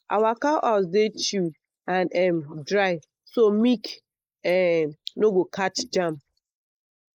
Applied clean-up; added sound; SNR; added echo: neural mask model Resemble Enhance denoiser.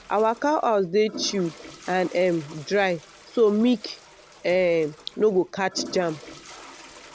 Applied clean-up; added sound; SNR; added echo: none; Toilet flush; 19 dB; none.